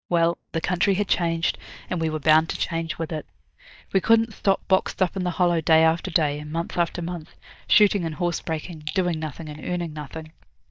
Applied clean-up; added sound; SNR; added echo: neural mask model DeepFilterNet 3.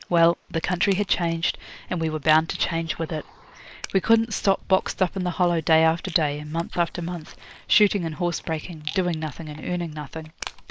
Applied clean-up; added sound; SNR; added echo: neural mask model Resemble Enhance denoiser.